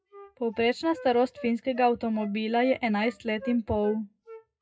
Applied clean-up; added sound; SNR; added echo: classical method WPE with log-MMSE.